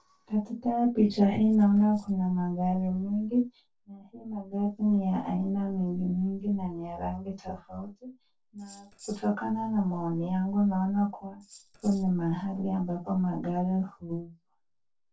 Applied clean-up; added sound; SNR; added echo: neural separator model SepFormer DNS4.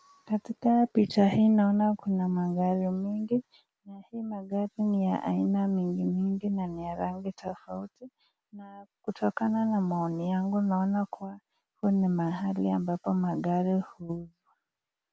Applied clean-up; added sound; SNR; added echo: none; none; none; none.